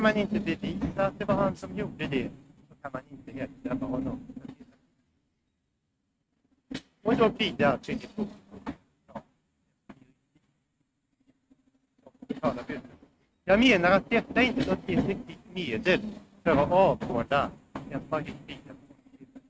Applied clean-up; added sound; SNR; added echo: neural mask model RNNoise.